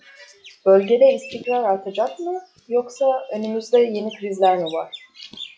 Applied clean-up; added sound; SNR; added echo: classical method log-MMSE.